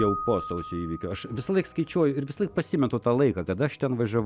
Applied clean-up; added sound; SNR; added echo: none; Keyboard (musical); 14 dB; none.